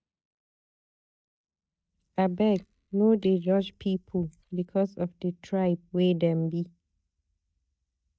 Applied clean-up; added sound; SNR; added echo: neural mask model DeepFilterNet 3.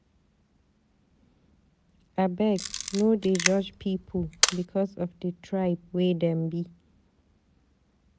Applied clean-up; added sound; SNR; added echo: none; Camera; 1 dB; none.